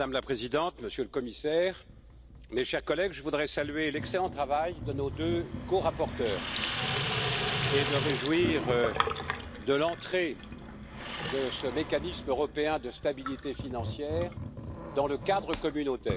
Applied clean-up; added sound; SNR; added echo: none; Sink (filling or washing) / Water tap, faucet; 3 dB; none.